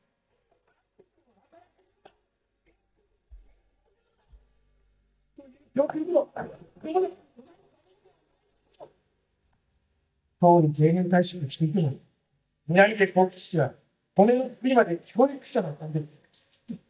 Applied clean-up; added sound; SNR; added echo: neural mask model DeepFilterNet 3.